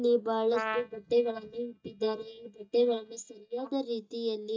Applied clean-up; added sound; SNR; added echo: neural mask model DeepFilterNet 3.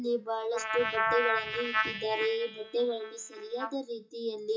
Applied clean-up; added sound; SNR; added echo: classical method WPE with log-MMSE.